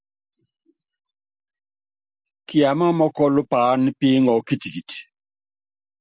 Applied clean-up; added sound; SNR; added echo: none; none; none; none.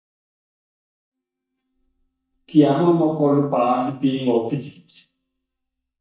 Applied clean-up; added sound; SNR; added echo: neural mask model DeepFilterNet 3.